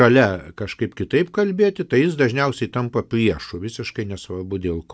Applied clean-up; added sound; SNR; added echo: none; none; none; none.